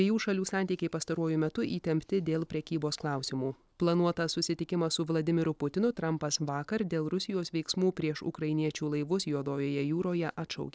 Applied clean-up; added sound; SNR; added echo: none; none; none; none.